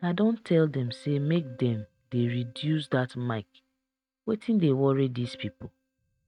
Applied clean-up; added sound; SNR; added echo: neural mask model RNNoise.